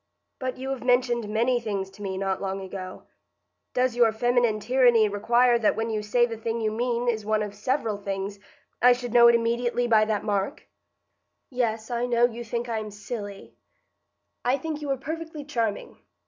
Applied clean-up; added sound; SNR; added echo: none; none; none; none.